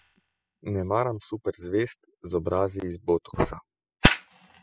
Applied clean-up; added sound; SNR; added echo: classical method spectral subtraction.